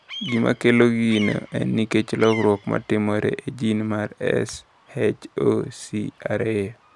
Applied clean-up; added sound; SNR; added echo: none; Bird vocalization, bird call, bird song; 18 dB; none.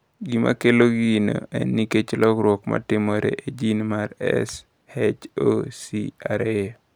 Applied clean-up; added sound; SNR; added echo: none; none; none; none.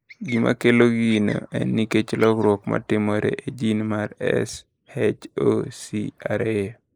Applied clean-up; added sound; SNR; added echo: neural mask model Resemble Enhance denoiser.